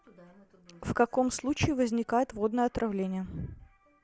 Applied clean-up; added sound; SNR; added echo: none; none; none; none.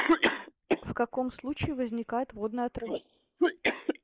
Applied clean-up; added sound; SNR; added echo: neural mask model Resemble Enhance denoiser.